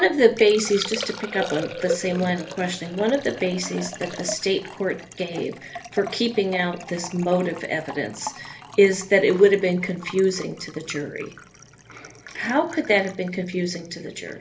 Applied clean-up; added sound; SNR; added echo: none; Liquid; 13 dB; reverberation time 0.3 s.